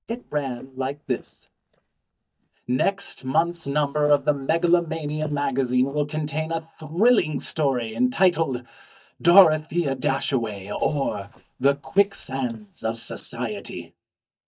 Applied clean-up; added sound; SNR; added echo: neural mask model DeepFilterNet 3.